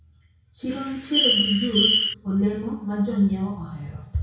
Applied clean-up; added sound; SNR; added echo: none; Bird; -4 dB; reverberation time 0.6 s.